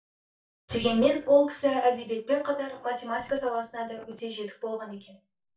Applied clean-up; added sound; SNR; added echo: neural mask model DeepFilterNet 3.